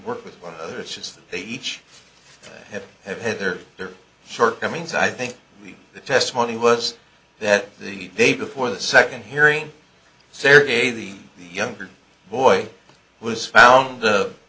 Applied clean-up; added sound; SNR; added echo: none; none; none; none.